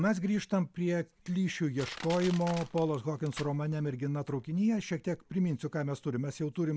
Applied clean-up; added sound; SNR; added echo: none; Crushing; 19 dB; none.